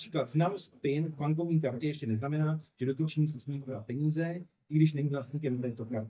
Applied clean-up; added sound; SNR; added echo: neural mask model DeepFilterNet 3.